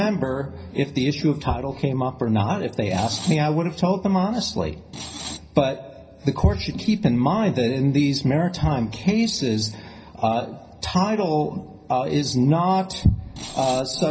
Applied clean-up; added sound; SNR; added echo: none; Screech; 13 dB; reverberation time 0.4 s.